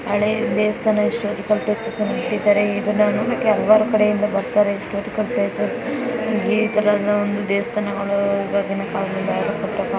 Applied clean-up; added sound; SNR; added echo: none; none; none; none.